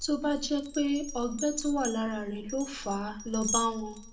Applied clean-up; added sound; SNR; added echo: none; Glass; 9 dB; reverberation time 0.4 s.